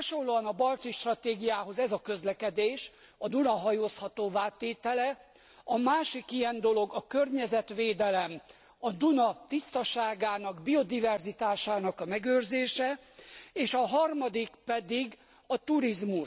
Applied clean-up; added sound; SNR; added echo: none; none; none; none.